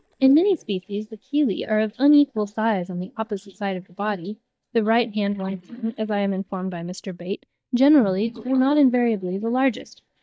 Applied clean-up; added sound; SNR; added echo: neural mask model DeepFilterNet 3.